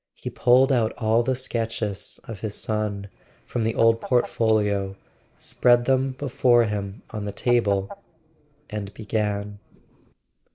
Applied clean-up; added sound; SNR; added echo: neural mask model DeepFilterNet 3.